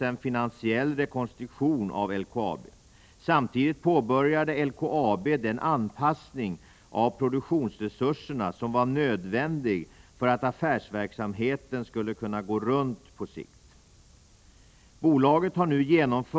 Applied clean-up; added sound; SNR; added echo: none; none; none; none.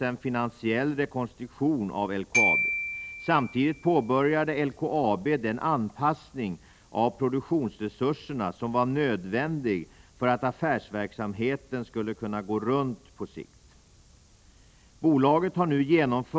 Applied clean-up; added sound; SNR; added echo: none; Glockenspiel; 4 dB; none.